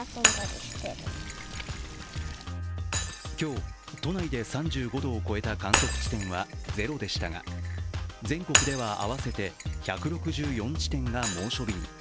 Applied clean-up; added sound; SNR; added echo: none; Shatter; 3 dB; none.